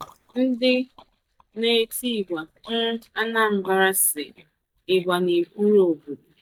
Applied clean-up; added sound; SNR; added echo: neural mask model DeepFilterNet 3.